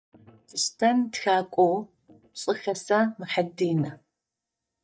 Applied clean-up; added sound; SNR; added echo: neural mask model DeepFilterNet 3.